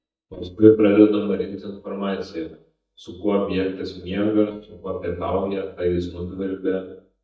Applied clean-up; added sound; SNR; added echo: neural mask model DeepFilterNet 3.